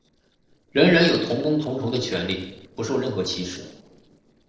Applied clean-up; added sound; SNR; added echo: neural separator model SepFormer DNS4.